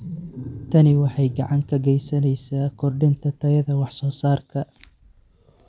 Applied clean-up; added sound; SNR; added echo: none; Wild animals; 18 dB; none.